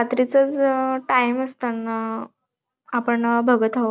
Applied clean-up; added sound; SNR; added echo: none; none; none; none.